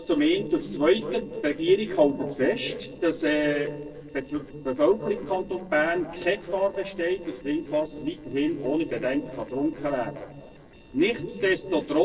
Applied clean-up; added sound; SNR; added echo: neural separator model SepFormer DNS4.